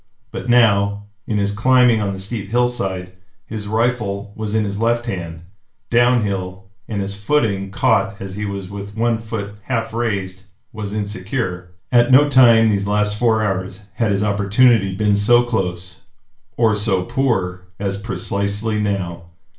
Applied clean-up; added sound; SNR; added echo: none; none; none; reverberation time 0.3 s.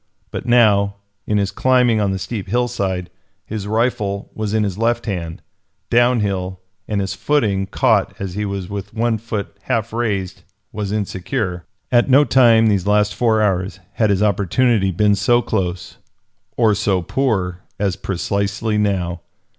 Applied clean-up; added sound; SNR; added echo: none; none; none; none.